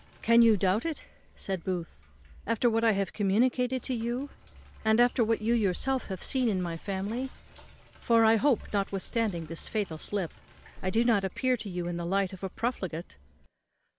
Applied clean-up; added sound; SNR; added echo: none; Sink (filling or washing); 16 dB; none.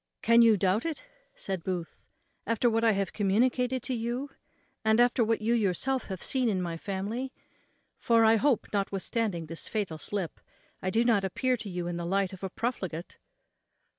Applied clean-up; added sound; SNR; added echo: none; none; none; none.